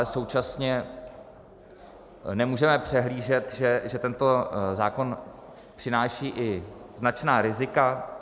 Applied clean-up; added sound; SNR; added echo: none; none; none; none.